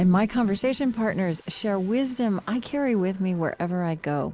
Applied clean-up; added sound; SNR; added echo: neural mask model Resemble Enhance denoiser.